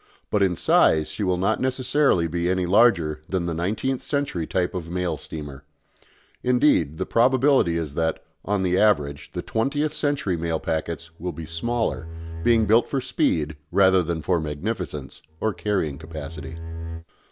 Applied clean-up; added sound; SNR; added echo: none; Bowed string instrument; 10 dB; none.